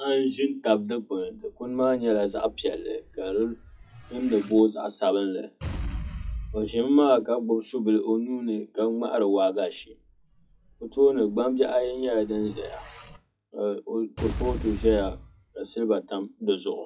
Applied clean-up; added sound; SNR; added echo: classical method WPE with log-MMSE.